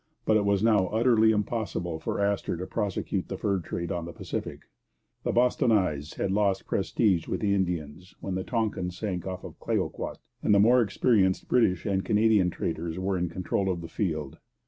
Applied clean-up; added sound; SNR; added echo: none; none; none; none.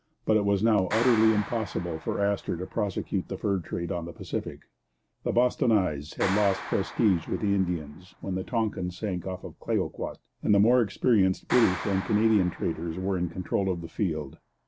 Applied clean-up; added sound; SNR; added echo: none; Clapping; 15 dB; none.